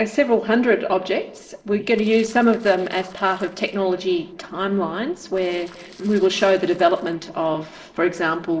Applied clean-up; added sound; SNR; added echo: neural separator model SepFormer DNS4.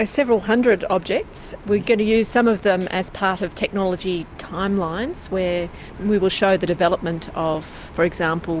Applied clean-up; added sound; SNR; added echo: none; none; none; none.